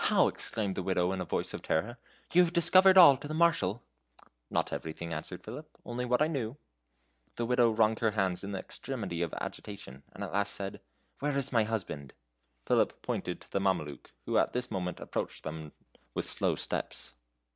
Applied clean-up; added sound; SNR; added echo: none; none; none; none.